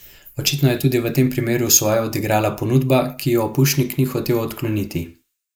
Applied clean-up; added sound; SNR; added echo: neural mask model Resemble Enhance denoiser.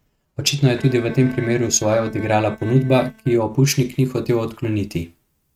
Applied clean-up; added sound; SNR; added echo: neural mask model RNNoise.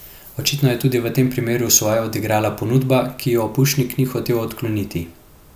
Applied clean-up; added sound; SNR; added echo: none; none; none; none.